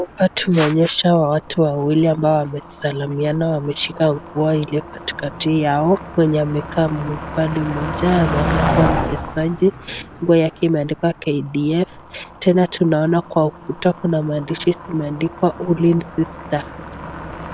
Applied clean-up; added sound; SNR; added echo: none; Motor vehicle (road); 10 dB; none.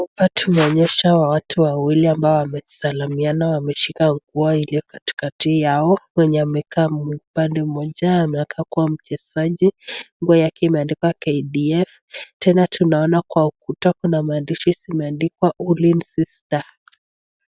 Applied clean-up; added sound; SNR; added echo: none; none; none; none.